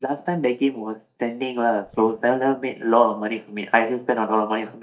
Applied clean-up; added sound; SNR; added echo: neural mask model DeepFilterNet 3.